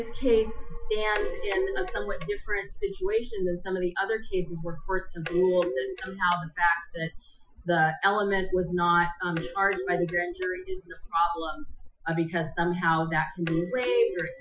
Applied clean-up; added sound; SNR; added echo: classical method Wiener filter.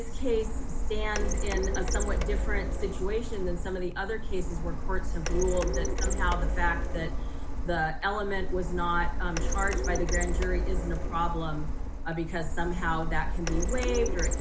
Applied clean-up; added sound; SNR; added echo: none; Printer; -4 dB; none.